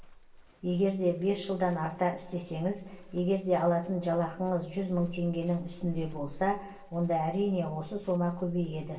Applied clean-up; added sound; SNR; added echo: none; Livestock, farm animals, working animals; 17 dB; reverberation time 0.2 s.